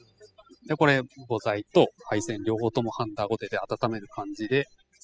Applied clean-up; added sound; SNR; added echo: classical method spectral subtraction.